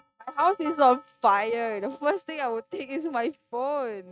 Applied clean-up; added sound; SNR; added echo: neural mask model RNNoise.